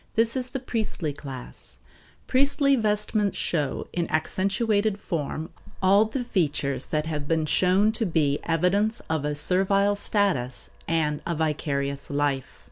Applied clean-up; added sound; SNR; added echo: none; none; none; none.